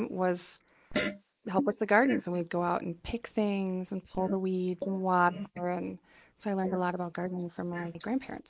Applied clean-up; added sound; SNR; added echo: neural mask model Resemble Enhance denoiser.